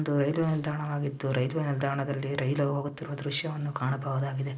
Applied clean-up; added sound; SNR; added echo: neural separator model SepFormer DNS4.